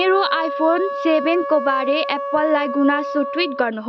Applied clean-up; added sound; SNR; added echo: none; Wind instrument, woodwind instrument; 7 dB; none.